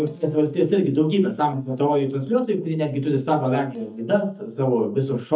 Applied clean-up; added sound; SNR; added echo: neural mask model DeepFilterNet 3.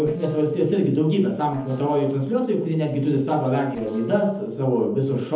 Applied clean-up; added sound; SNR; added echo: neural separator model SepFormer DNS4.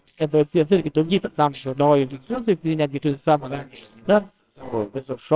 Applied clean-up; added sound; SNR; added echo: neural separator model SepFormer WHAMR!.